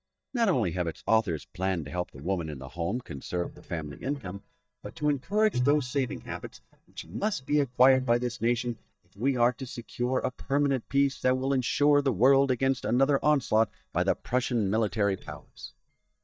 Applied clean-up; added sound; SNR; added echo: neural mask model DeepFilterNet 3.